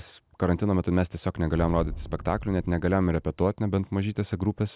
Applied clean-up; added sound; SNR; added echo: none; Boom; 11 dB; none.